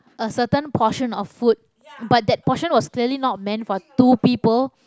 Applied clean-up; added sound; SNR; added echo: none; none; none; none.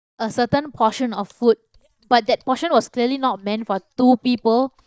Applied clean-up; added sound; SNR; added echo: neural mask model DeepFilterNet 3.